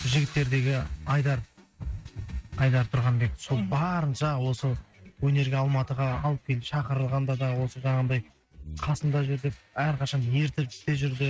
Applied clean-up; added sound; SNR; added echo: neural mask model RNNoise.